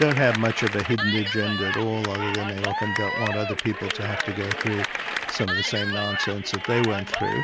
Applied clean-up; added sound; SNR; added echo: none; Cheering / Clapping; 2 dB; none.